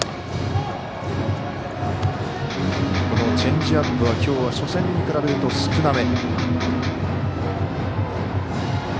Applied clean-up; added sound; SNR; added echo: none; Electric guitar; 4 dB; none.